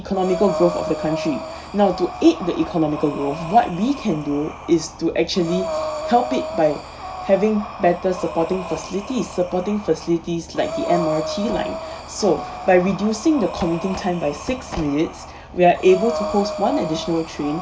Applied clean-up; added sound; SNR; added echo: none; Breathing; 9 dB; none.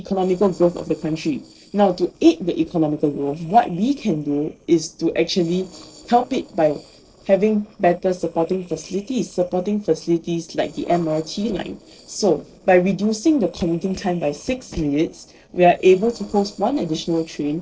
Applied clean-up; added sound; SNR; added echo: neural separator model SepFormer DNS4.